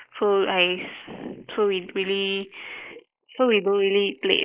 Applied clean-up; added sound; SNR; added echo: neural mask model Resemble Enhance denoiser.